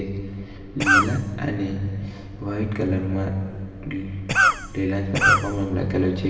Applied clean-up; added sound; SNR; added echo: none; Cough; -4 dB; reverberation time 2.6 s.